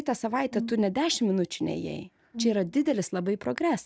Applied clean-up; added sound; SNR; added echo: none; Brass instrument; 9 dB; none.